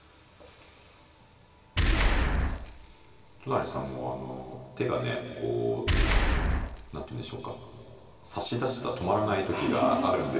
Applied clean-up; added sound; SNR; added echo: none; Boom; -3 dB; reverberation time 2.5 s.